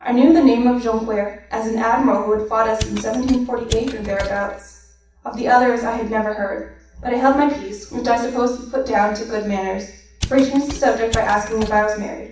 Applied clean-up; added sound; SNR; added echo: none; Mechanisms; 11 dB; reverberation time 0.7 s.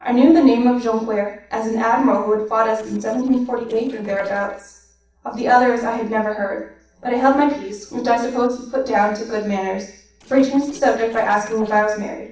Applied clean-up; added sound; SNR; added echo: neural separator model SepFormer DNS4.